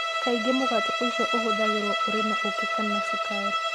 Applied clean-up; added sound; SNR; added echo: none; Bowed string instrument; -3 dB; none.